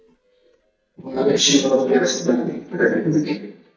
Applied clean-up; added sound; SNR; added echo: neural mask model DeepFilterNet 3.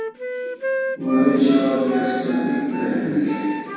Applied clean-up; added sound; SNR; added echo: none; Wind instrument, woodwind instrument; 8 dB; reverberation time 2.0 s.